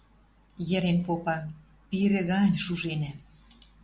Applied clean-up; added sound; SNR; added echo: none; none; none; none.